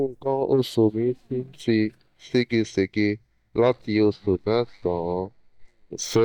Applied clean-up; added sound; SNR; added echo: neural mask model DeepFilterNet 3.